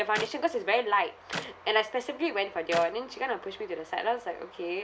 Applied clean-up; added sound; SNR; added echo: none; Clapping; 12 dB; none.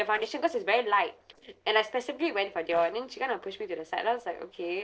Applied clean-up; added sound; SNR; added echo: neural separator model SepFormer DNS4.